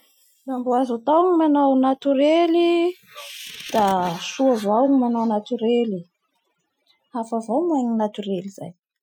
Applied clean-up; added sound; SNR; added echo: classical method Wiener filter.